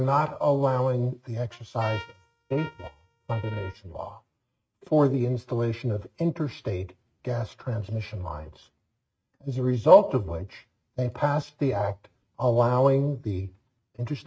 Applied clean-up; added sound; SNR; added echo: neural mask model RNNoise.